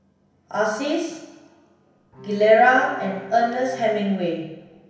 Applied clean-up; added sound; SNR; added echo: none; Bowed string instrument; 19 dB; reverberation time 0.9 s.